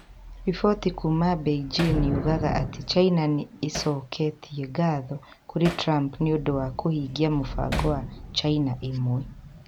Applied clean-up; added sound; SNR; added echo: none; Thunder / Rain + Hammer; 9 dB; none.